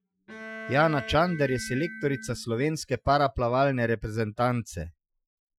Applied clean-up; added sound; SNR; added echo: classical method Wiener filter.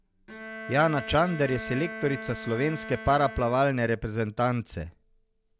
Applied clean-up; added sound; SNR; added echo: none; Bowed string instrument; 13 dB; none.